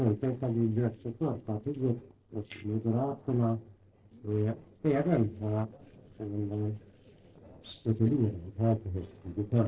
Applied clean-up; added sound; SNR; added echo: neural separator model SepFormer DNS4.